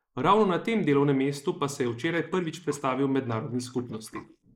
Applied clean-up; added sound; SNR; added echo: neural mask model Resemble Enhance denoiser.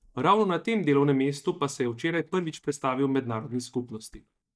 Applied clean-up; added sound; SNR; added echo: neural mask model DeepFilterNet 3.